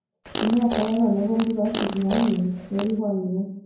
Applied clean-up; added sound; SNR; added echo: none; Fart; 8 dB; reverberation time 0.9 s.